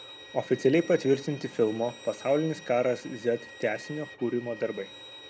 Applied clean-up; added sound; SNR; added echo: none; Bowed string instrument; 17 dB; none.